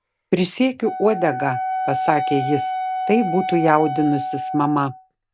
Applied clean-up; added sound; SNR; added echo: none; Wind instrument, woodwind instrument; 5 dB; none.